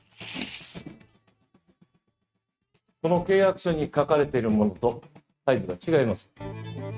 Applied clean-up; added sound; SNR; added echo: neural mask model RNNoise.